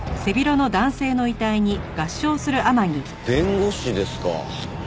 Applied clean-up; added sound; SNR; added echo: none; none; none; none.